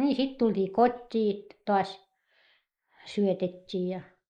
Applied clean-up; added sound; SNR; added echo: neural mask model Resemble Enhance denoiser.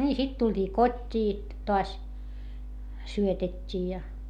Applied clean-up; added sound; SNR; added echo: none; none; none; none.